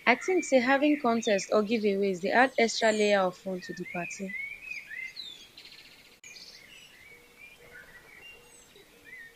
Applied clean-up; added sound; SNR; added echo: none; Bird; 15 dB; none.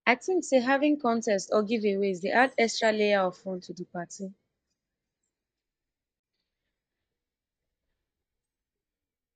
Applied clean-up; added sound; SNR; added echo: neural mask model DeepFilterNet 3.